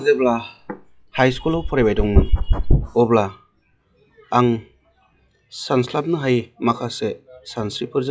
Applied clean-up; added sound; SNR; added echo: classical method log-MMSE.